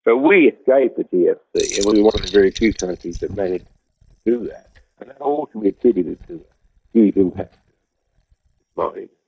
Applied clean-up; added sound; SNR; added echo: neural mask model DeepFilterNet 3.